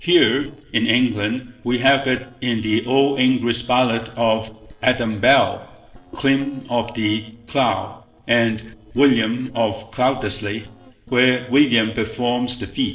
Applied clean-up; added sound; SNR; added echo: neural separator model SepFormer DNS4.